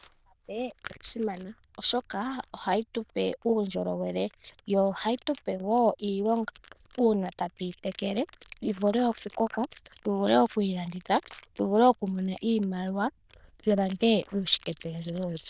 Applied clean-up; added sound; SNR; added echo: neural diffusion model UNIVERSE++.